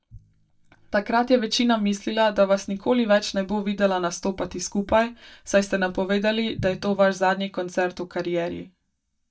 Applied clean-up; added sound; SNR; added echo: neural mask model DeepFilterNet 3.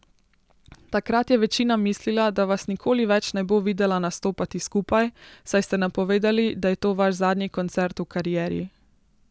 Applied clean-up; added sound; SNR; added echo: none; none; none; none.